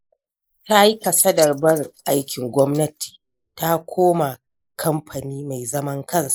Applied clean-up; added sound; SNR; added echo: neural mask model Resemble Enhance denoiser.